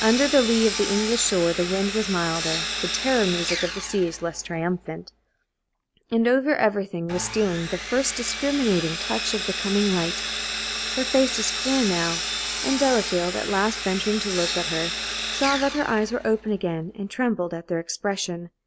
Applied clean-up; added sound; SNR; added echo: none; Sawing; 6 dB; none.